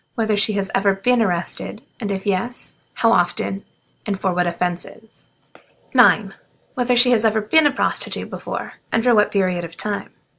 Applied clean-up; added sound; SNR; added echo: none; none; none; none.